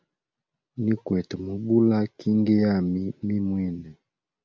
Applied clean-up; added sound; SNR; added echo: none; none; none; none.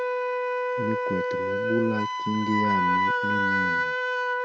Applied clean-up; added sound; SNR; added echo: none; Wind instrument, woodwind instrument; -5 dB; none.